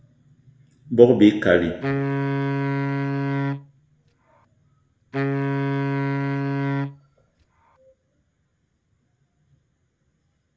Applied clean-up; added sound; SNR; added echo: none; Wind instrument, woodwind instrument; 0 dB; reverberation time 0.9 s.